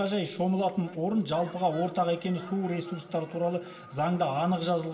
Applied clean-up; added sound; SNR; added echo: none; none; none; reverberation time 0.9 s.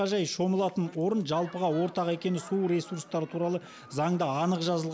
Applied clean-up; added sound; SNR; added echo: none; none; none; none.